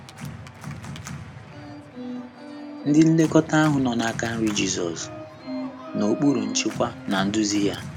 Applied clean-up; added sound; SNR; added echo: none; Organ; 11 dB; none.